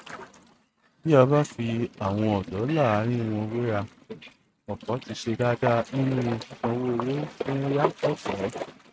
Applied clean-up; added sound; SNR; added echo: neural mask model RNNoise.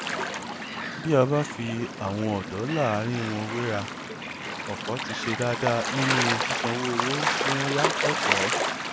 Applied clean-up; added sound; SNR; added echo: none; Gull, seagull / Waves, surf; 0 dB; none.